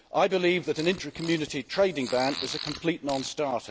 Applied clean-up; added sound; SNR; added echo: none; Fart; 13 dB; none.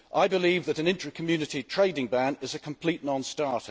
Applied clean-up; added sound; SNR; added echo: none; none; none; none.